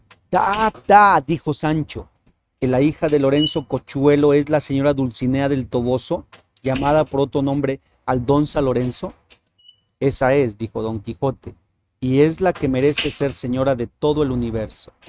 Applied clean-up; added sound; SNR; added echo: neural mask model RNNoise.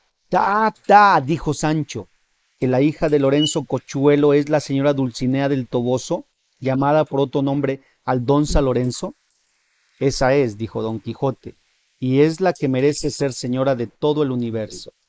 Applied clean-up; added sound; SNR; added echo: neural mask model Resemble Enhance denoiser.